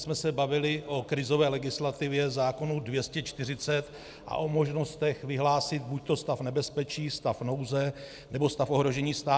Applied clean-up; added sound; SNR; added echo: none; none; none; none.